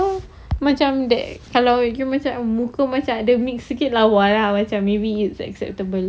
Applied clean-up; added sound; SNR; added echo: none; none; none; none.